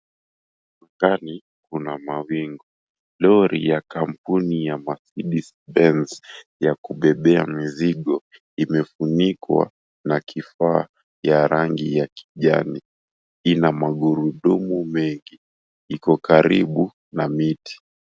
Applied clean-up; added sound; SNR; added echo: none; none; none; none.